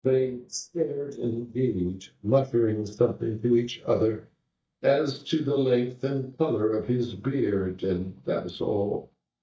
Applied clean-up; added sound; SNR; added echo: neural mask model DeepFilterNet 3.